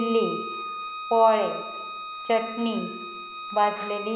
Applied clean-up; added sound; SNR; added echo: none; Bowed string instrument; 9 dB; none.